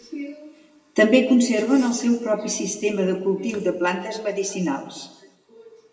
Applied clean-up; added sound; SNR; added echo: none; none; none; reverberation time 0.9 s.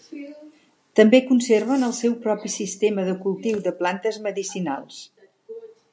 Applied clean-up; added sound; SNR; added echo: none; none; none; none.